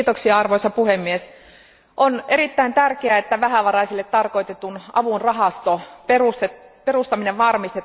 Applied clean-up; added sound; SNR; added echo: none; none; none; none.